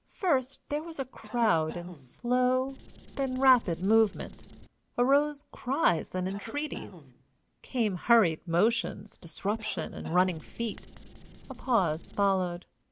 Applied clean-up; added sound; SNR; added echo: none; Cough + Writing; 18 dB; none.